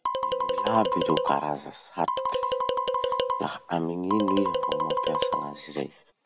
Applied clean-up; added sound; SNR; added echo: none; Marimba, xylophone; -2 dB; none.